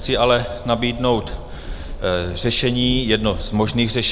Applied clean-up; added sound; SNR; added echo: none; Train; 10 dB; none.